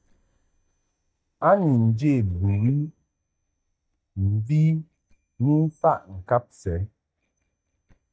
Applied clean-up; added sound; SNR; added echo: neural mask model DeepFilterNet 3.